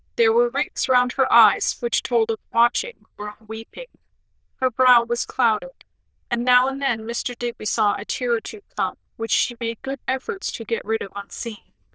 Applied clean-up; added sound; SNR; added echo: neural diffusion model UNIVERSE++.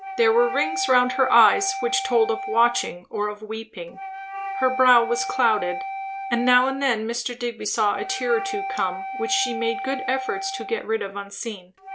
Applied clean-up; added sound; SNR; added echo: none; Wind instrument, woodwind instrument; 8 dB; none.